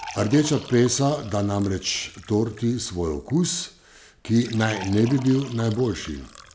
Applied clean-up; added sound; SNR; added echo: none; Fill (with liquid) / Trickle, dribble; 19 dB; none.